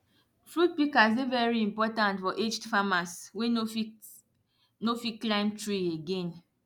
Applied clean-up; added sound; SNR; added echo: none; none; none; none.